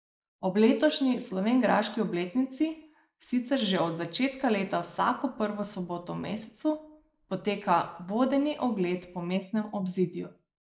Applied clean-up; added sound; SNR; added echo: neural mask model Resemble Enhance denoiser.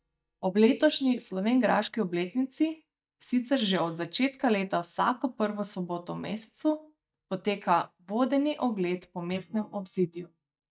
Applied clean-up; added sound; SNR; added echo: neural mask model DeepFilterNet 3.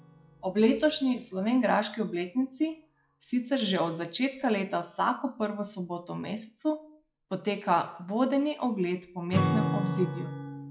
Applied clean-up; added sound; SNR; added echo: classical method log-MMSE.